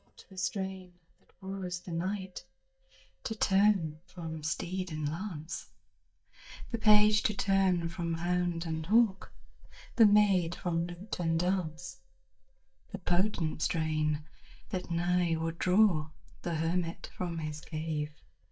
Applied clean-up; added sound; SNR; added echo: neural mask model DeepFilterNet 3.